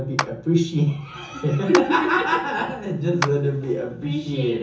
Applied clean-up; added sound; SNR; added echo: none; Clapping; 11 dB; reverberation time 0.7 s.